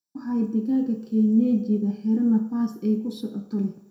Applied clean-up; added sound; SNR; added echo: none; none; none; reverberation time 0.5 s.